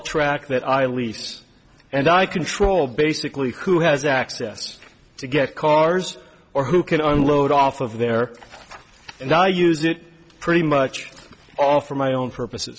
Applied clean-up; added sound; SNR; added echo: none; Whoosh, swoosh, swish; 5 dB; none.